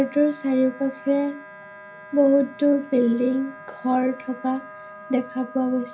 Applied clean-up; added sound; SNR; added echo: none; Wind instrument, woodwind instrument; 18 dB; reverberation time 0.3 s.